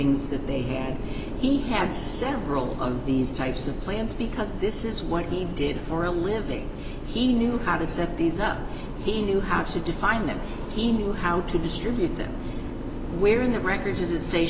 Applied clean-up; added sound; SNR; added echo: none; Boat, Water vehicle; 11 dB; none.